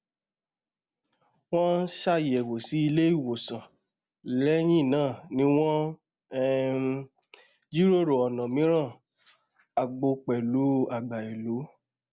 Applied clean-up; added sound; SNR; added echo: none; none; none; none.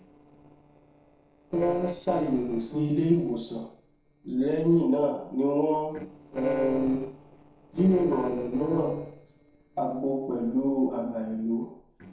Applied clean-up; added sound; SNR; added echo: neural separator model SepFormer DNS4.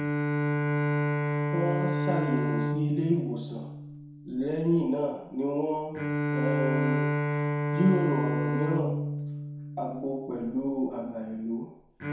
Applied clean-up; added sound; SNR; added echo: none; Bowed string instrument; -1 dB; reverberation time 0.7 s.